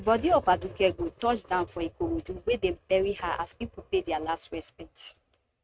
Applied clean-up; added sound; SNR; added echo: neural mask model RNNoise.